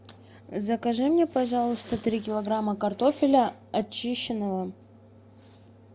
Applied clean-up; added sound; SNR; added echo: none; Respiratory sounds; 20 dB; none.